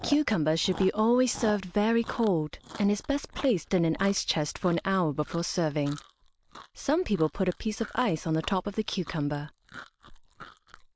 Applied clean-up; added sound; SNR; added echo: none; Chewing, mastication; 18 dB; none.